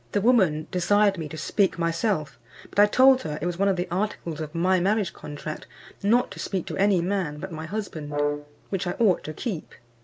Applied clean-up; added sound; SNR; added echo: none; Brass instrument; 7 dB; none.